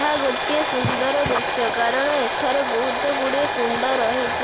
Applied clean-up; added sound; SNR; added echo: none; Domestic sounds, home sounds; 1 dB; none.